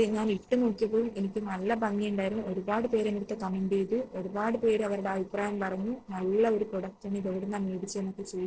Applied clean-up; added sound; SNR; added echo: neural separator model SepFormer DNS4.